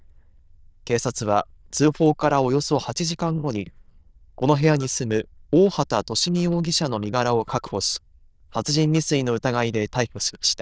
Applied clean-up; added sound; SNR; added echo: neural diffusion model UNIVERSE++.